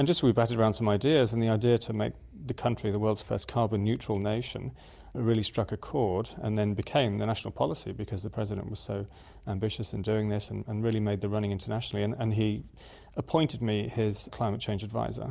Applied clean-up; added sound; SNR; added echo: none; none; none; none.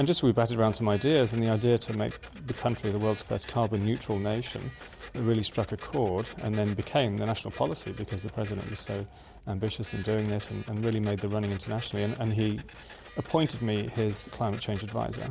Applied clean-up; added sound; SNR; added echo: none; Printer; 19 dB; none.